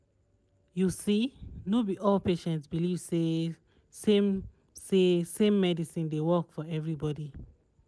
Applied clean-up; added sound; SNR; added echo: none; none; none; none.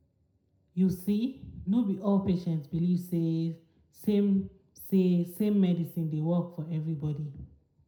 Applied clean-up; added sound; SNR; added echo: none; none; none; reverberation time 0.5 s.